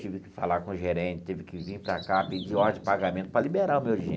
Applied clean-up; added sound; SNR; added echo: none; Bird vocalization, bird call, bird song; 13 dB; none.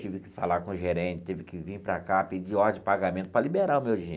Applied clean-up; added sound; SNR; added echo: none; none; none; none.